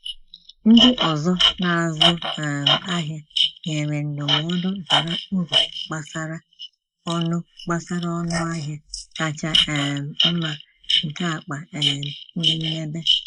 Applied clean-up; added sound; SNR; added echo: neural mask model Resemble Enhance denoiser.